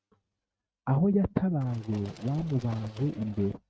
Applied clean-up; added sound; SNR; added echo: neural mask model RNNoise.